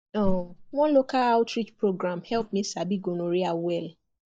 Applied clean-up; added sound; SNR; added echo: neural mask model DeepFilterNet 3.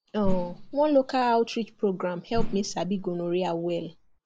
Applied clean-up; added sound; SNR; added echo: none; Whoosh, swoosh, swish; 6 dB; none.